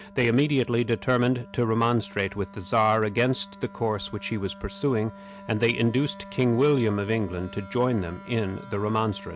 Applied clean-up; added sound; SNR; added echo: none; Wind instrument, woodwind instrument; 19 dB; none.